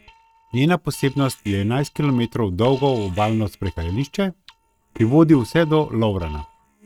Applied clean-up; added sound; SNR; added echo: neural mask model RNNoise.